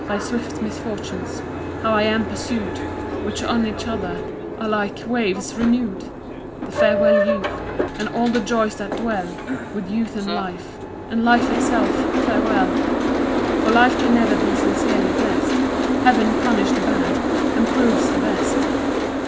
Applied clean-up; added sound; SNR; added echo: none; Boat, Water vehicle; -2 dB; none.